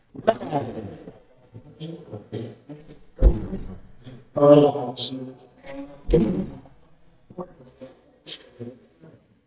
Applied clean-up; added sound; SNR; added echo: neural mask model DeepFilterNet 3.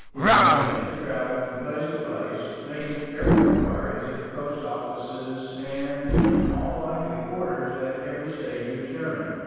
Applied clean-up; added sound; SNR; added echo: none; Animal; -3 dB; reverberation time 2.2 s.